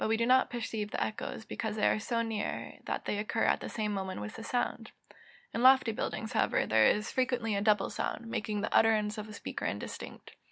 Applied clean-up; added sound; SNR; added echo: none; none; none; none.